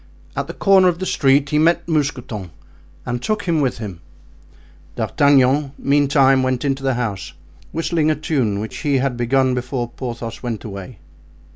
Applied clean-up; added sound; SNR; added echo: none; none; none; none.